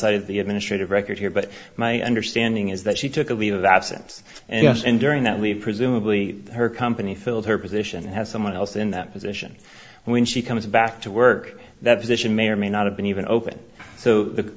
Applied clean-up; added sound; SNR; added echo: none; none; none; none.